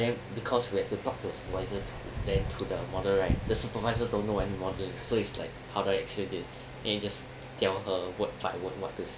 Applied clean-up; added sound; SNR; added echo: none; none; none; none.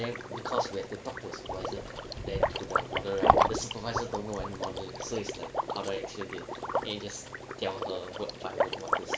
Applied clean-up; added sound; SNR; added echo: none; Liquid; -5 dB; none.